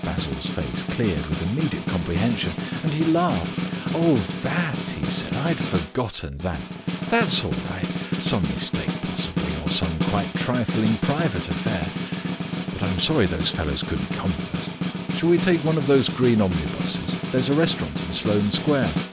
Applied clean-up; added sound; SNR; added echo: none; Snare drum; 3 dB; none.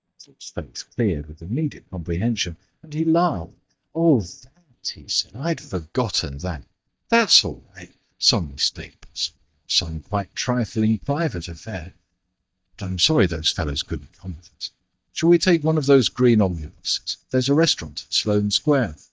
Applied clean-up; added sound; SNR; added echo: neural mask model DeepFilterNet 3.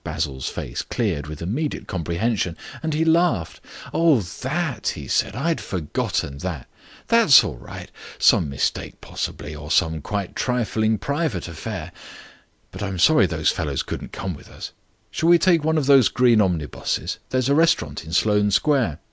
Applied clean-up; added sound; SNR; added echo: none; none; none; none.